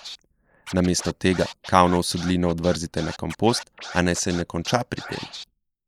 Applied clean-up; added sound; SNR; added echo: neural mask model Resemble Enhance denoiser.